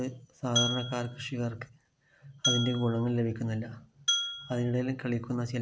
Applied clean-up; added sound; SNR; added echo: none; Glass; 4 dB; none.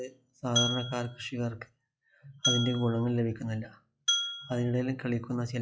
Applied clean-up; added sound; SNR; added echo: classical method log-MMSE.